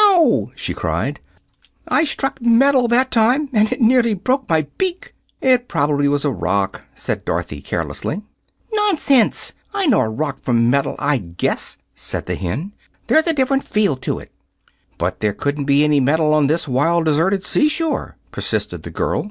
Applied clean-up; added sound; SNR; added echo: none; none; none; none.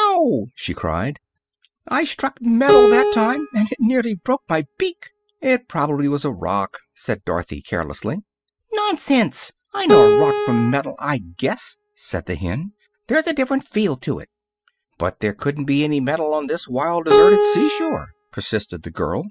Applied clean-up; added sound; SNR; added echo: classical method spectral subtraction.